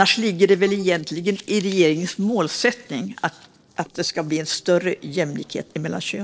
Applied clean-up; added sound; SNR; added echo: neural separator model SepFormer DNS4.